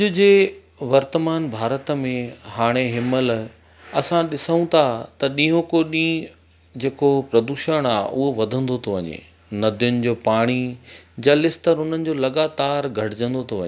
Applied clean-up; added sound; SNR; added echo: none; none; none; none.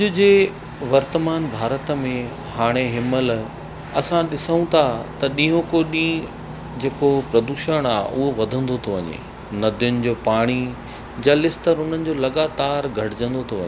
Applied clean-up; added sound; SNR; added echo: none; Cricket; 14 dB; none.